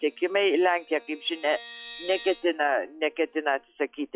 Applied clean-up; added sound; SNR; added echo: classical method log-MMSE.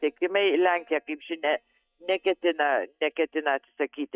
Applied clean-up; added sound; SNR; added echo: neural mask model DeepFilterNet 3.